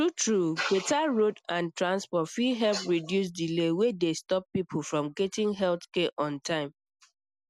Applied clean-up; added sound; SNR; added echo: none; none; none; none.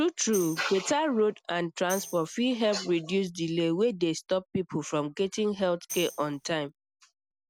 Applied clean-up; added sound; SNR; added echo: none; Tambourine; 17 dB; none.